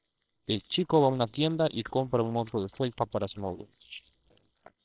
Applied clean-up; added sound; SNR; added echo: neural separator model SepFormer WHAMR!.